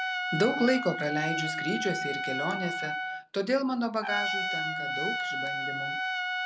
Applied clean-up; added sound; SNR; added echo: none; Trumpet; 1 dB; none.